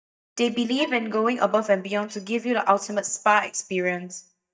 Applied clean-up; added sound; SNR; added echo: neural mask model DeepFilterNet 3.